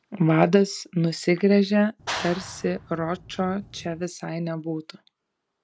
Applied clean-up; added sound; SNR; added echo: none; Clapping; 13 dB; none.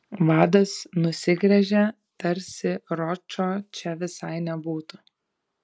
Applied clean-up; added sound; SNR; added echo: none; none; none; none.